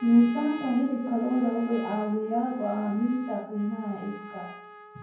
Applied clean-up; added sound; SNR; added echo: none; Trumpet; 17 dB; reverberation time 0.9 s.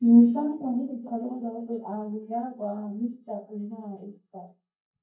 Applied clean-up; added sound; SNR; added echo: neural mask model DeepFilterNet 3.